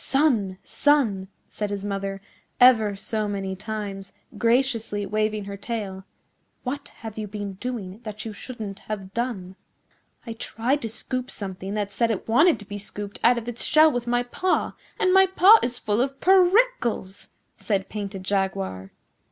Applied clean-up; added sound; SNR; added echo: none; none; none; none.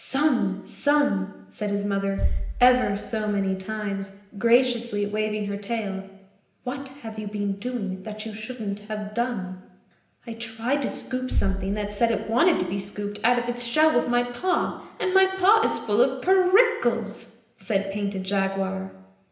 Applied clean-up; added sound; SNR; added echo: none; Bass drum; 11 dB; reverberation time 0.9 s.